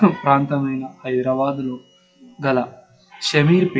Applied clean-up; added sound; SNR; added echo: classical method WPE with log-MMSE.